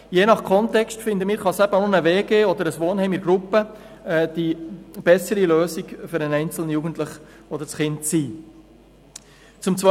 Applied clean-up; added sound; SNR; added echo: none; none; none; none.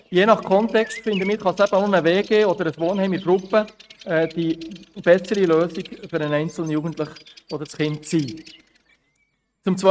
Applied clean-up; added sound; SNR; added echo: neural mask model RNNoise.